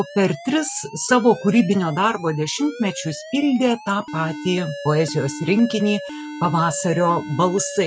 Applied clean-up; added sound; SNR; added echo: classical method spectral subtraction.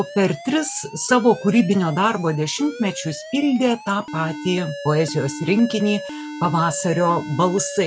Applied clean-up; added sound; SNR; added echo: none; Alarm; 13 dB; none.